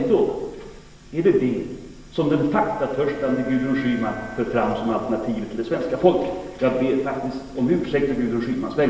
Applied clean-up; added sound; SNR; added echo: none; Bowed string instrument; 18 dB; reverberation time 1.1 s.